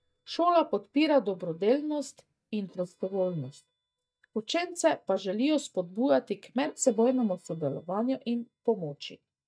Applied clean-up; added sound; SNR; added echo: neural mask model DeepFilterNet 3.